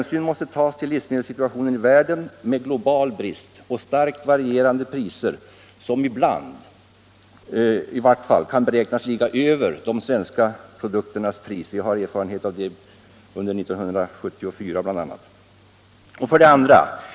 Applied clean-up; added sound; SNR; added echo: none; none; none; none.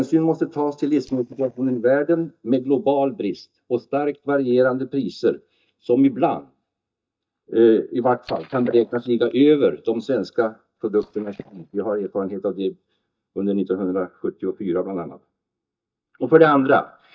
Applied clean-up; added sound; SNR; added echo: neural mask model DeepFilterNet 3.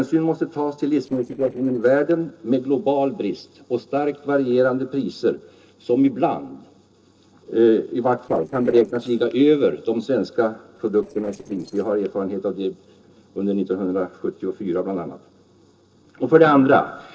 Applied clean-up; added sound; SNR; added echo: neural separator model SepFormer DNS4.